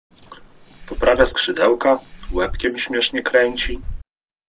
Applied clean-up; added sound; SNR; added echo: none; Fireworks; 10 dB; none.